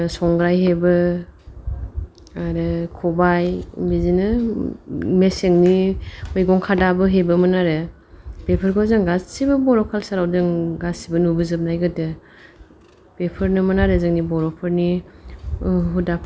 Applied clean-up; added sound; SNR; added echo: none; none; none; none.